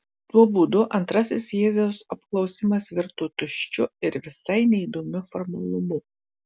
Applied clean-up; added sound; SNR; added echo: none; none; none; none.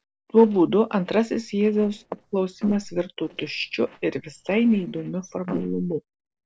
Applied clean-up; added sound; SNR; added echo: neural separator model SepFormer DNS4.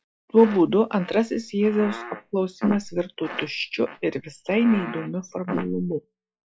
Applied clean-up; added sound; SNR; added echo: classical method log-MMSE.